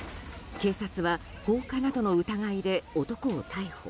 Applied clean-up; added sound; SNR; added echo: none; none; none; none.